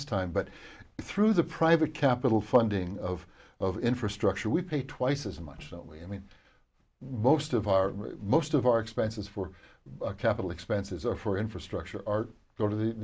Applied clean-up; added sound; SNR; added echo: none; none; none; none.